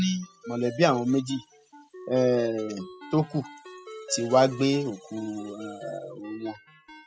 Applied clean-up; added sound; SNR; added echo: classical method spectral subtraction.